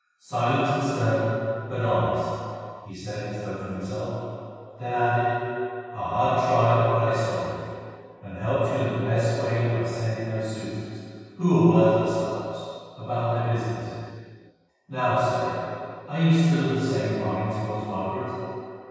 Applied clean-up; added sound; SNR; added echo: none; none; none; reverberation time 2.2 s.